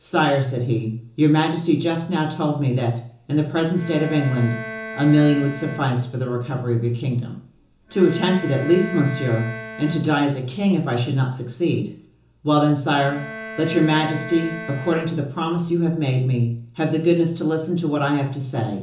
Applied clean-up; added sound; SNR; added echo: none; Bowed string instrument; 14 dB; reverberation time 0.6 s.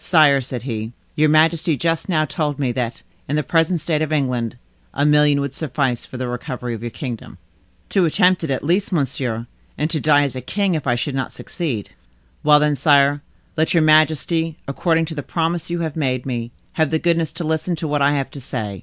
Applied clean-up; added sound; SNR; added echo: none; none; none; none.